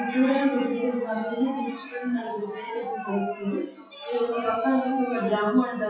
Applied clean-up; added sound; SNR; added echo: classical method WPE with log-MMSE.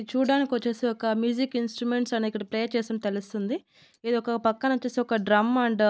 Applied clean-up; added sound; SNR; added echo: none; none; none; none.